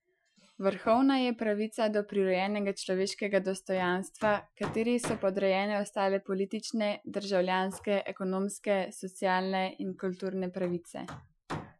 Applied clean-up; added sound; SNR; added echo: classical method Wiener filter.